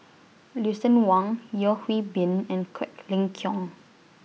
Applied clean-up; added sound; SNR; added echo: none; none; none; none.